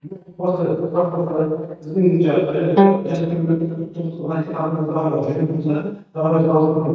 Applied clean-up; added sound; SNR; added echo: neural mask model DeepFilterNet 3.